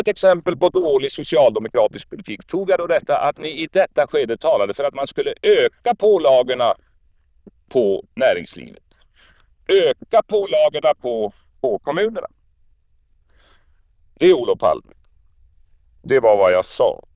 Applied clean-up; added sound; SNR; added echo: neural diffusion model UNIVERSE++.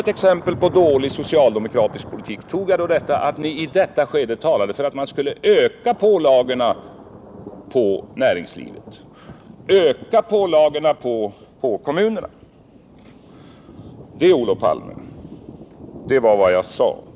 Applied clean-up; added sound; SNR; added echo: none; Thunder; 19 dB; none.